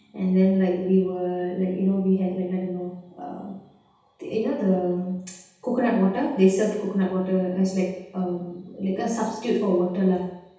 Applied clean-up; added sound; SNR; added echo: none; none; none; reverberation time 0.9 s.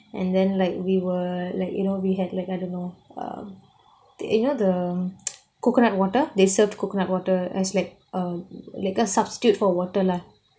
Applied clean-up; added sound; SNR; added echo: none; none; none; none.